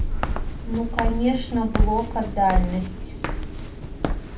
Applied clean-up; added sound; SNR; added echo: none; Walk, footsteps; -2 dB; reverberation time 0.3 s.